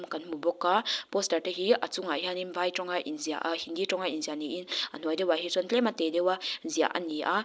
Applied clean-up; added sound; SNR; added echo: none; none; none; none.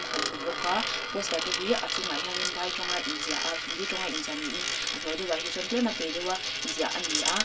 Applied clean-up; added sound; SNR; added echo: none; Coin (dropping); -1 dB; reverberation time 0.2 s.